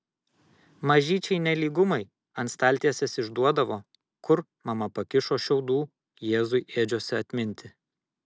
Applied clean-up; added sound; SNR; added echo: none; none; none; none.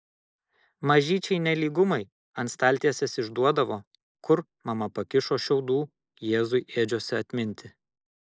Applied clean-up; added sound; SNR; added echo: neural mask model Resemble Enhance denoiser.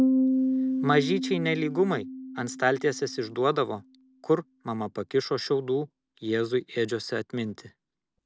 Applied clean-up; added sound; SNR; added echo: none; Piano; 3 dB; none.